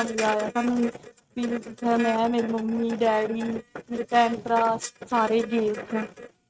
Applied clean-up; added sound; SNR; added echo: neural mask model RNNoise.